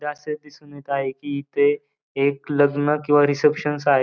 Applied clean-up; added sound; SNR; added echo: none; none; none; none.